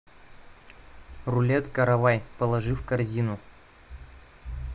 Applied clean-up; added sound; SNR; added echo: none; Livestock, farm animals, working animals; 18 dB; none.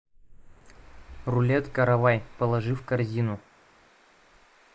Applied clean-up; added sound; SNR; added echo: neural mask model Resemble Enhance denoiser.